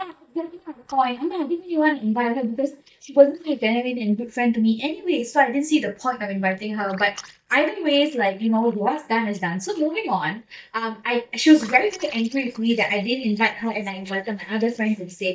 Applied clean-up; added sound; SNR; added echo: neural mask model DeepFilterNet 3.